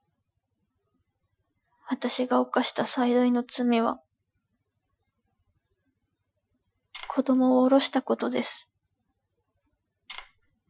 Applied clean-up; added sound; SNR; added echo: classical method Wiener filter.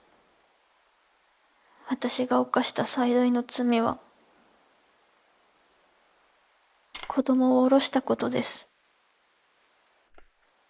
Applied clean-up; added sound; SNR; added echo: neural mask model Resemble Enhance denoiser.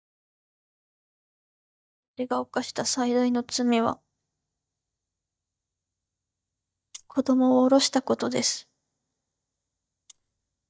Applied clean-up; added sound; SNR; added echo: neural mask model DeepFilterNet 3.